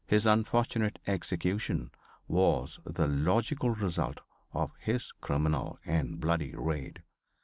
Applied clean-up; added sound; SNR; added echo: none; none; none; none.